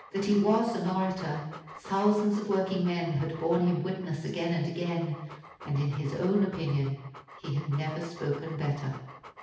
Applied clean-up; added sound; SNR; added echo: none; Dog; 19 dB; reverberation time 0.8 s.